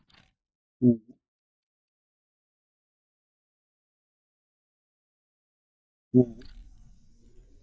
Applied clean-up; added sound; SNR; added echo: neural mask model DeepFilterNet 3.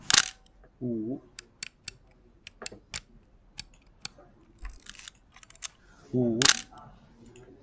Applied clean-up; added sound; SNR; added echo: none; Camera; -4 dB; none.